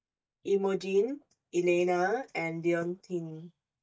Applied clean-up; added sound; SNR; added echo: neural mask model DeepFilterNet 3.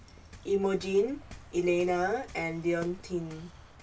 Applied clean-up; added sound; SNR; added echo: none; Waves, surf; 18 dB; reverberation time 0.1 s.